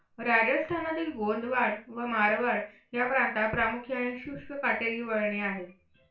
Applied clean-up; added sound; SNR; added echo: none; none; none; reverberation time 0.3 s.